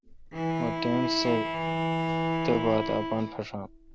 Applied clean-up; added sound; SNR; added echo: none; Bowed string instrument; -1 dB; none.